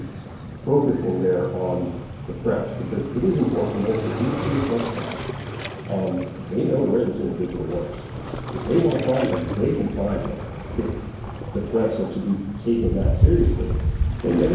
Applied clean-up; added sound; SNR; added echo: none; Waves, surf; 3 dB; reverberation time 1.0 s.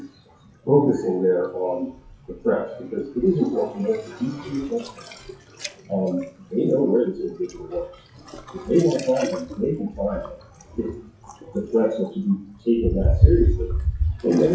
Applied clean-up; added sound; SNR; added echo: classical method WPE with log-MMSE.